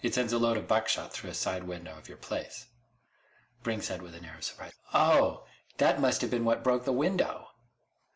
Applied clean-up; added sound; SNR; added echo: none; none; none; none.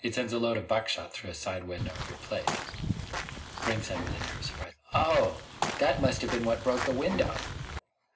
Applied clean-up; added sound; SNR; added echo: none; Walk, footsteps / Bird vocalization, bird call, bird song; 3 dB; reverberation time 0.2 s.